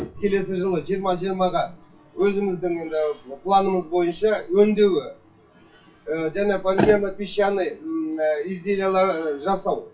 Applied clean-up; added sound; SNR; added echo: classical method WPE with log-MMSE.